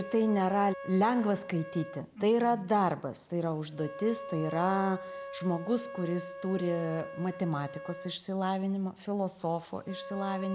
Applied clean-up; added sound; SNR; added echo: none; Wind instrument, woodwind instrument; 13 dB; none.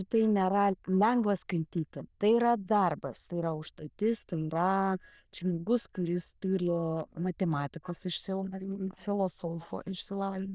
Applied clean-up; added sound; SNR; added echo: neural diffusion model UNIVERSE++.